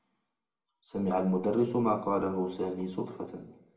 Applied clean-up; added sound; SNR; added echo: none; none; none; reverberation time 0.7 s.